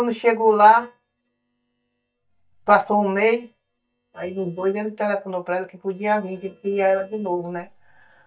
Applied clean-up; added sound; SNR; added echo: neural mask model DeepFilterNet 3.